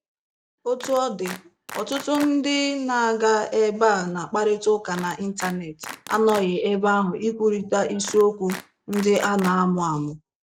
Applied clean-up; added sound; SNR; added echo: none; Clapping; 16 dB; none.